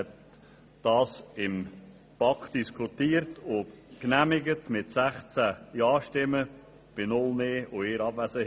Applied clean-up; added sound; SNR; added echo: none; none; none; none.